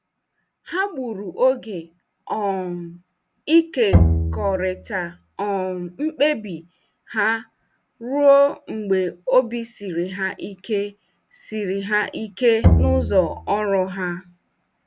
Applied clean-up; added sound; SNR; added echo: none; Bowed string instrument; -2 dB; none.